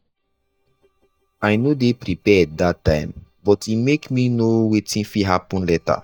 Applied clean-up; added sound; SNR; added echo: neural mask model DeepFilterNet 3.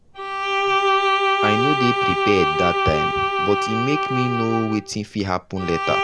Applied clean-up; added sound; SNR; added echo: none; Bowed string instrument; -2 dB; none.